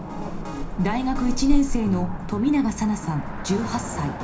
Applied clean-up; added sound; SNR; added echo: none; Cricket / Motor vehicle (road); 3 dB; reverberation time 0.4 s.